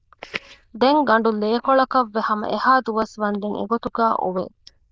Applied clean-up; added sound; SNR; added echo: neural diffusion model UNIVERSE++.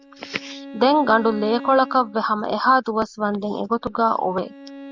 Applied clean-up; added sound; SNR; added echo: none; Bowed string instrument; 17 dB; none.